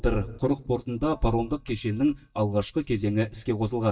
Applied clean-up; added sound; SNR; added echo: neural mask model DeepFilterNet 3.